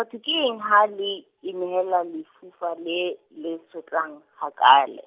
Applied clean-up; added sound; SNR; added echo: none; none; none; none.